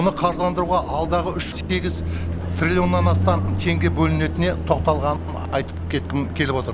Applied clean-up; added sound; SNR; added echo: none; Car passing by; 2 dB; none.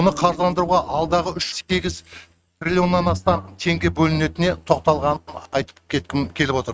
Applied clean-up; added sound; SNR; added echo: neural mask model RNNoise.